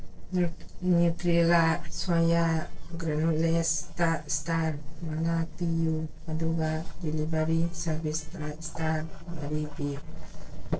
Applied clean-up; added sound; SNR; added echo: neural separator model SepFormer DNS4.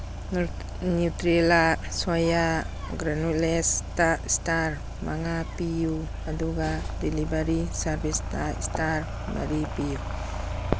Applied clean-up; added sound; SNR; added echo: none; none; none; none.